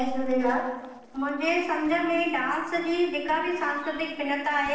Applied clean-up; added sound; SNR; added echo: neural separator model SepFormer DNS4.